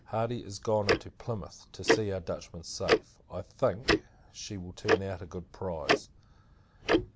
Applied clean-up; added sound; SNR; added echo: none; Tick-tock; -3 dB; none.